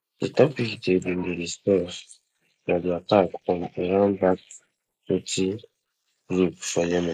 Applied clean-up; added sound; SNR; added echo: neural mask model Resemble Enhance denoiser.